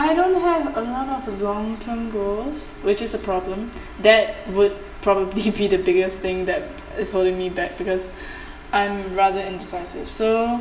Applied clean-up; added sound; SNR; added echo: none; none; none; reverberation time 1.0 s.